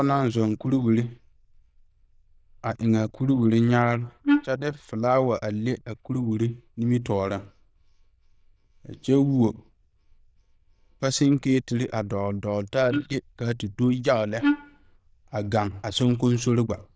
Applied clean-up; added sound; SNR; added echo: neural diffusion model UNIVERSE++.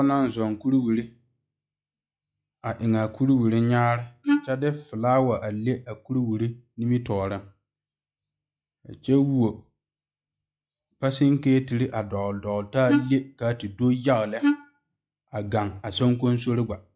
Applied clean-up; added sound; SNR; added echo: classical method log-MMSE.